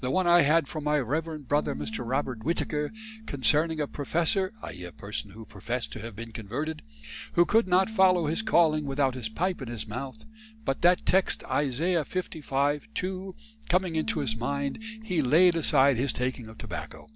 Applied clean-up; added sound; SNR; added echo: none; Bass guitar; 17 dB; none.